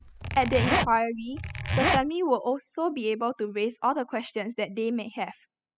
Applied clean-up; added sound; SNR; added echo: classical method spectral subtraction.